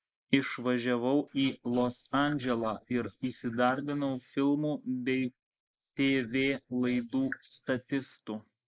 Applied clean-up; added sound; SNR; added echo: neural mask model Resemble Enhance denoiser.